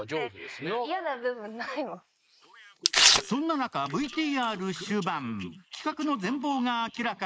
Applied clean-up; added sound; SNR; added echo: neural mask model Resemble Enhance denoiser.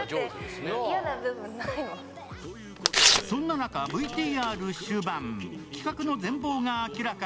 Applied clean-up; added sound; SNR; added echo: none; Tearing; -3 dB; none.